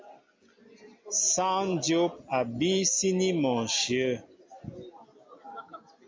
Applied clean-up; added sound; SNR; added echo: none; none; none; none.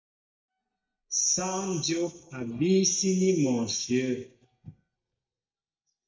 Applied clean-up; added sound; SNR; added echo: neural mask model DeepFilterNet 3.